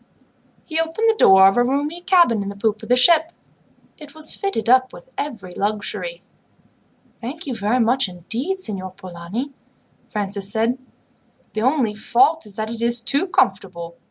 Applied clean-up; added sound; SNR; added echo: none; none; none; none.